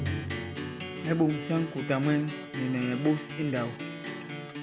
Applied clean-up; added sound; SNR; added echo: none; Drum + Acoustic guitar; 5 dB; none.